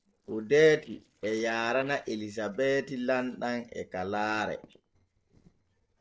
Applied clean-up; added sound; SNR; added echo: neural separator model SepFormer DNS4.